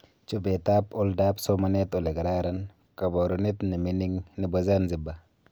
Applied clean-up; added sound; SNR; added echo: none; none; none; none.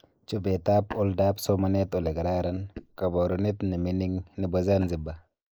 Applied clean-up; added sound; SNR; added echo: neural mask model Resemble Enhance denoiser.